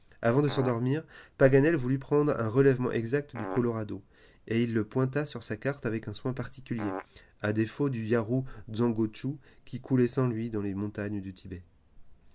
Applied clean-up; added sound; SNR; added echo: none; Fart; 8 dB; none.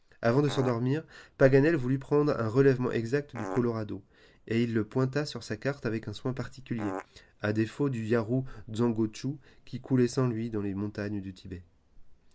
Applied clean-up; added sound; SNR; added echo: neural mask model Resemble Enhance denoiser.